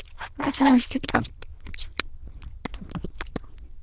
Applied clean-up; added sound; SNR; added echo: neural diffusion model UNIVERSE++.